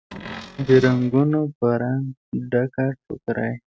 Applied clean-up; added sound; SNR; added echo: neural mask model RNNoise.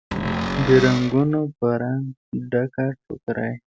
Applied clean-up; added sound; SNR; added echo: none; Cupboard open or close; 5 dB; none.